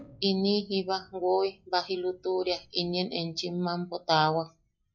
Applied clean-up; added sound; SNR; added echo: classical method log-MMSE.